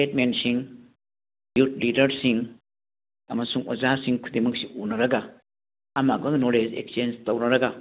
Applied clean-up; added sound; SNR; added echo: none; none; none; none.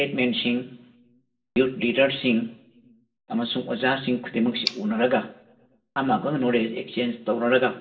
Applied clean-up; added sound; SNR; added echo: none; Tick; 19 dB; reverberation time 0.5 s.